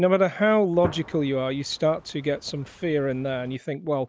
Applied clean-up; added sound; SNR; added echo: none; Gunshot, gunfire; 17 dB; none.